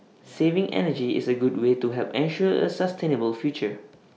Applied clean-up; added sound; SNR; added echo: none; none; none; none.